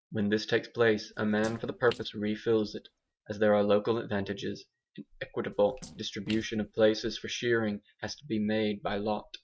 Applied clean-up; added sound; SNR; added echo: neural mask model RNNoise.